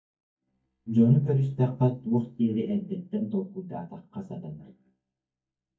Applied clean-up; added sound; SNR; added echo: neural mask model DeepFilterNet 3.